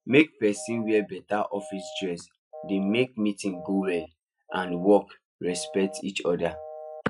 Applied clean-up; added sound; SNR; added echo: classical method Wiener filter.